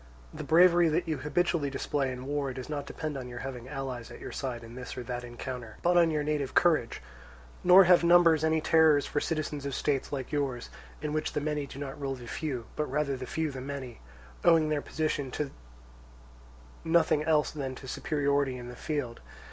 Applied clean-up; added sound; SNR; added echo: none; none; none; none.